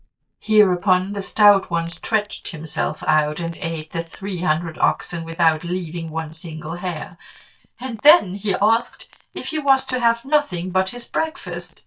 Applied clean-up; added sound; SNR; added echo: neural mask model DeepFilterNet 3.